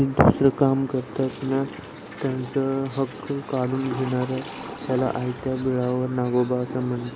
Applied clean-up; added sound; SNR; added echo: none; Toilet flush / Water; 15 dB; none.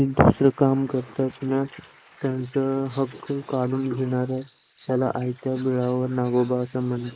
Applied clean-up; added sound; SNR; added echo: neural mask model Resemble Enhance denoiser.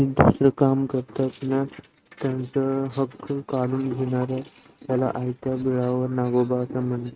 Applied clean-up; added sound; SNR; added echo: neural mask model RNNoise.